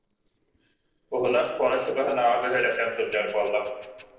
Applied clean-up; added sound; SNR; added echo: neural separator model SepFormer DNS4.